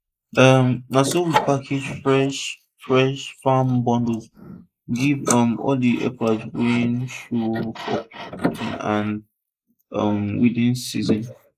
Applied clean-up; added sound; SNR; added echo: neural mask model Resemble Enhance denoiser.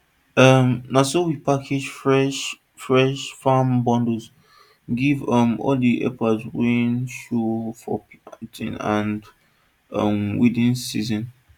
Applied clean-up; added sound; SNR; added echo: none; none; none; none.